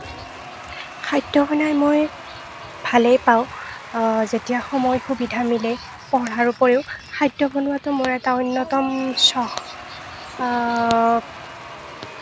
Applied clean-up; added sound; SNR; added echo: none; Applause / Crowd / Cheering; 17 dB; none.